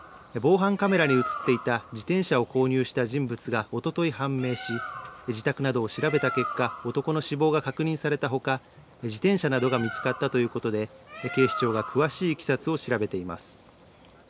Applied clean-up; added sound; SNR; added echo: none; Bird; 13 dB; none.